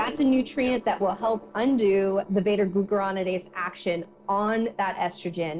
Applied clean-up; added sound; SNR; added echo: neural separator model SepFormer DNS4.